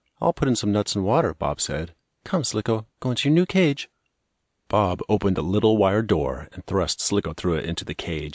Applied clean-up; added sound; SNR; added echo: none; none; none; none.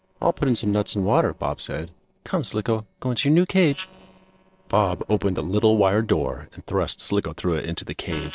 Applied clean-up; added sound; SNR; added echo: neural separator model SepFormer DNS4.